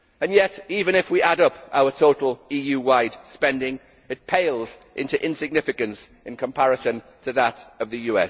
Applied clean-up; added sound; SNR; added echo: none; none; none; none.